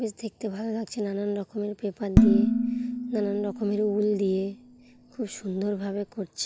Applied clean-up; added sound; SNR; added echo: none; Dishes, pots, and pans; -3 dB; none.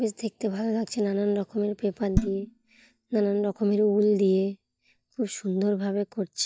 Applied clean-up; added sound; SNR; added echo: neural mask model DeepFilterNet 3.